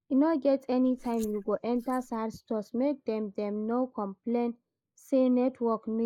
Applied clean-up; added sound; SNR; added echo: neural mask model Resemble Enhance denoiser.